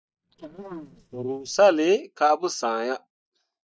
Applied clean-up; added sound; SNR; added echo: neural mask model DeepFilterNet 3.